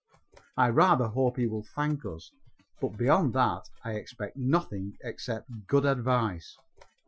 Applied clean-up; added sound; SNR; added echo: classical method Wiener filter.